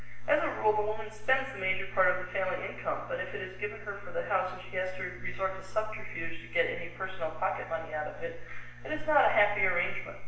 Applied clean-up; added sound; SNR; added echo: none; none; none; reverberation time 0.8 s.